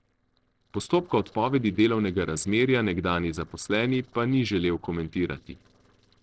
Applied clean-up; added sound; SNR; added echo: neural separator model SepFormer DNS4.